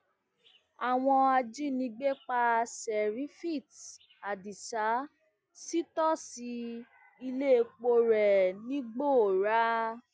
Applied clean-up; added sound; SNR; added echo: none; none; none; none.